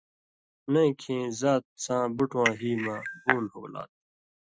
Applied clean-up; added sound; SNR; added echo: classical method Wiener filter.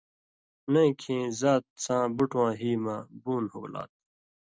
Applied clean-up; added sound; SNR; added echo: none; none; none; none.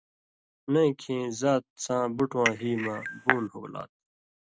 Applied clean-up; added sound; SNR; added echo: none; Cutlery, silverware / Dishes, pots, and pans / Chink, clink; 1 dB; none.